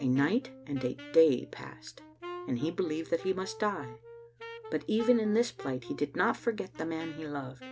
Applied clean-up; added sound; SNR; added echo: none; Wind instrument, woodwind instrument; 16 dB; none.